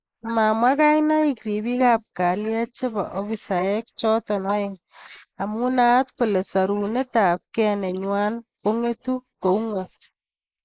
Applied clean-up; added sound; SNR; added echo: neural mask model Resemble Enhance denoiser.